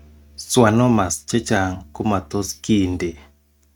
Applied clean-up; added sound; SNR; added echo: neural mask model RNNoise.